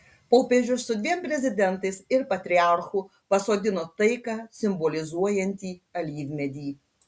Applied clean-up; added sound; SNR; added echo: none; none; none; none.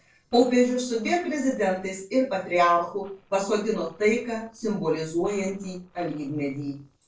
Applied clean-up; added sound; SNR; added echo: neural separator model SepFormer DNS4.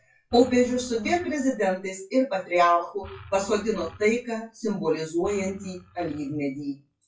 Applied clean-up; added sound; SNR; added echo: classical method WPE with log-MMSE.